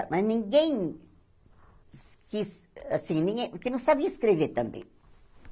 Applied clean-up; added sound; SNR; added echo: none; none; none; none.